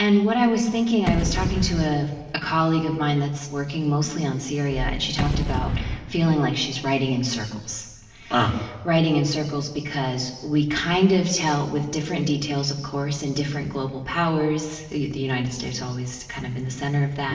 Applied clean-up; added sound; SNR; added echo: none; Gunshot, gunfire / Boom; 6 dB; reverberation time 1.1 s.